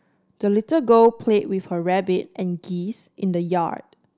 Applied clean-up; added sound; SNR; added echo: none; none; none; none.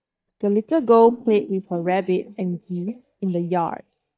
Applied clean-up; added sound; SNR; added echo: neural mask model DeepFilterNet 3.